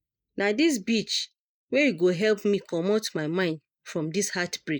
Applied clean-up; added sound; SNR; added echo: neural mask model Resemble Enhance denoiser.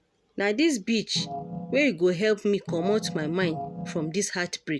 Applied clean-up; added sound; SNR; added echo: none; Organ; 8 dB; none.